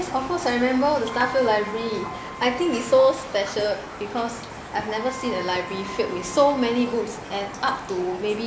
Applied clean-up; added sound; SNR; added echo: none; Wind instrument, woodwind instrument + Raindrop; 12 dB; none.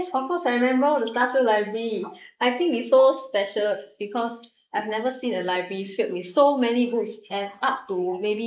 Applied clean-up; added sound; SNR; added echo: neural mask model Resemble Enhance denoiser.